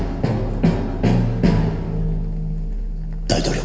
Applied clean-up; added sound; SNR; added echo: none; none; none; reverberation time 2.7 s.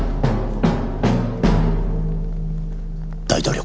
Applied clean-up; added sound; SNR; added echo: none; none; none; none.